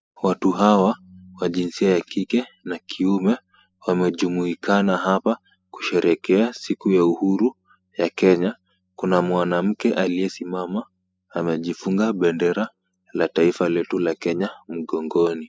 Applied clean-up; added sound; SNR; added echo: classical method spectral subtraction.